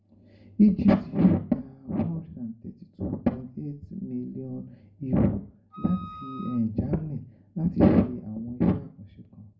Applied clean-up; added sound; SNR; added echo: none; Wind instrument, woodwind instrument; 16 dB; reverberation time 0.3 s.